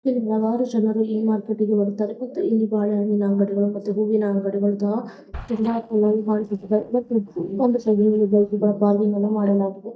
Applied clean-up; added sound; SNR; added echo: neural mask model DeepFilterNet 3.